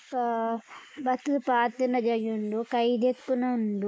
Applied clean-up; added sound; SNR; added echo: neural mask model Resemble Enhance denoiser.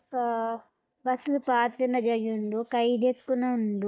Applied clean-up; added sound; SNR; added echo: neural mask model DeepFilterNet 3.